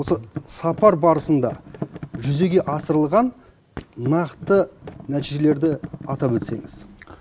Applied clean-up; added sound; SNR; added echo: none; Thump, thud; 14 dB; none.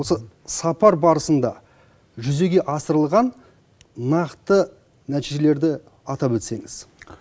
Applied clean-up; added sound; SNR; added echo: none; none; none; none.